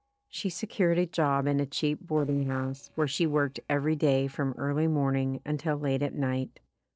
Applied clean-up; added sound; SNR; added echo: neural separator model SepFormer DNS4.